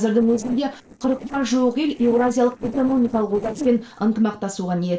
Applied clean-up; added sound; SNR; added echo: neural separator model SepFormer DNS4.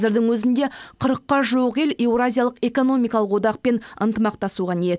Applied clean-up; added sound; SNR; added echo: none; none; none; none.